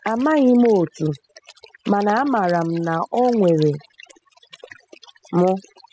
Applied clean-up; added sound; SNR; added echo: classical method spectral subtraction.